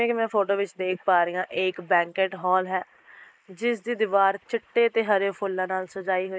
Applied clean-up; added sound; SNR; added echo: neural mask model Resemble Enhance denoiser.